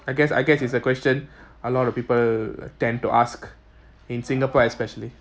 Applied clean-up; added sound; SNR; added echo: none; none; none; none.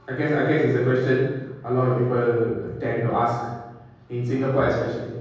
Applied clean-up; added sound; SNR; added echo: none; none; none; reverberation time 1.3 s.